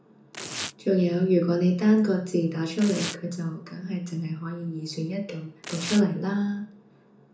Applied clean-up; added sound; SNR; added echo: none; Tearing; 13 dB; reverberation time 0.7 s.